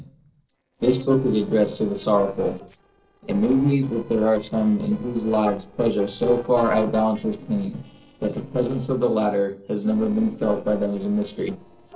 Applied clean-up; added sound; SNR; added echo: neural separator model SepFormer DNS4.